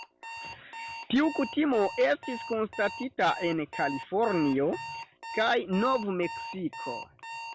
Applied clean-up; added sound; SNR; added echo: none; Alarm; 12 dB; none.